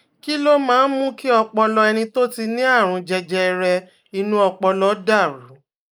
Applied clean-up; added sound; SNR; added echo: neural mask model Resemble Enhance denoiser.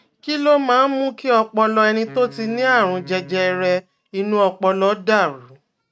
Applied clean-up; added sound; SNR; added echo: neural mask model RNNoise.